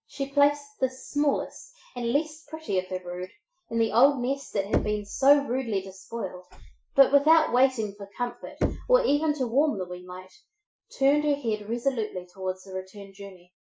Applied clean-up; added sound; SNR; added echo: classical method Wiener filter.